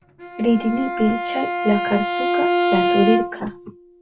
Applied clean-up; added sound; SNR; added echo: none; Bowed string instrument; 0 dB; reverberation time 0.1 s.